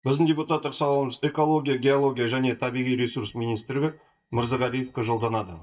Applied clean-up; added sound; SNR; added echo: neural mask model DeepFilterNet 3.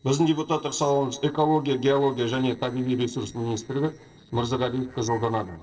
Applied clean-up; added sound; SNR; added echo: neural separator model SepFormer DNS4.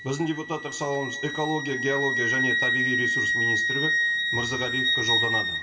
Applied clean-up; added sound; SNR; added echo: none; Wind instrument, woodwind instrument; -4 dB; reverberation time 0.3 s.